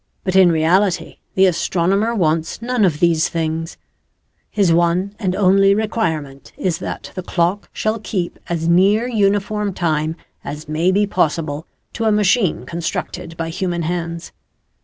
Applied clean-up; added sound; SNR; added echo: none; none; none; none.